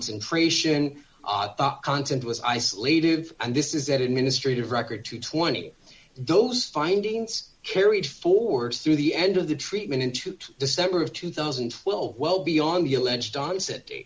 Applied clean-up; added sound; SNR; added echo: none; none; none; none.